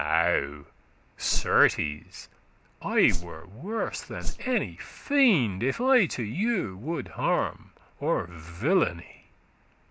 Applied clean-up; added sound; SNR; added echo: none; Whoosh, swoosh, swish; -3 dB; none.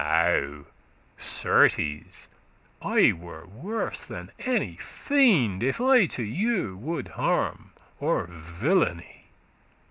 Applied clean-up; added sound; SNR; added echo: none; none; none; none.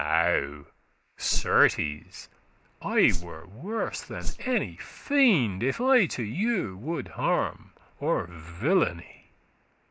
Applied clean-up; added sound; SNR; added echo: neural mask model Resemble Enhance denoiser.